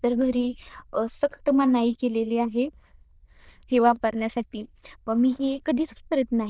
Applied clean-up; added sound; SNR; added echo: neural diffusion model UNIVERSE++.